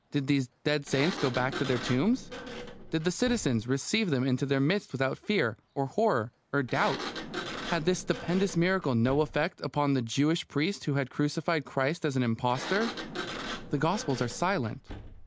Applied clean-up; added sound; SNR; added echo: none; Sliding door; 12 dB; none.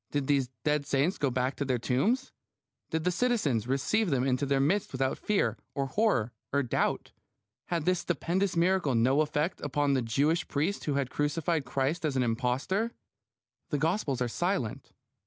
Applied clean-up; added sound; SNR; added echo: none; none; none; none.